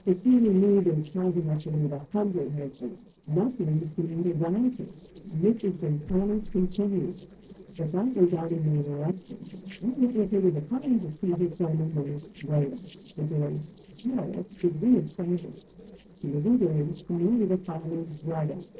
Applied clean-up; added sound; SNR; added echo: neural separator model SepFormer DNS4.